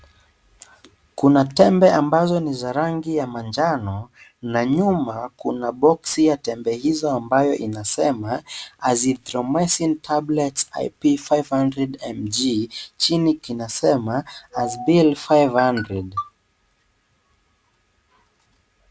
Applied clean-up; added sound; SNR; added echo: none; none; none; none.